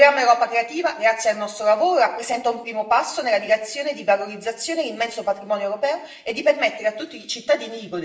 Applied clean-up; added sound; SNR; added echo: none; none; none; reverberation time 0.7 s.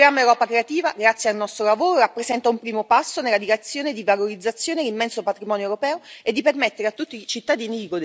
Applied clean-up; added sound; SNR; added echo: none; none; none; none.